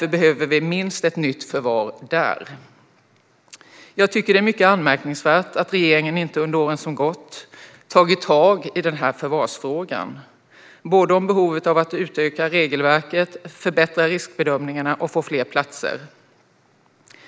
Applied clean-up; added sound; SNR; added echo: none; none; none; none.